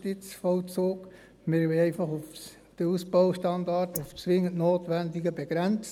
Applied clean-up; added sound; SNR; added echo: neural mask model Resemble Enhance denoiser.